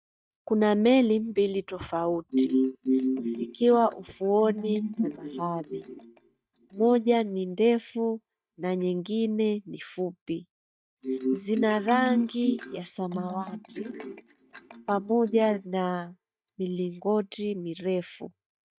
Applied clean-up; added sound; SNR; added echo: neural mask model DeepFilterNet 3.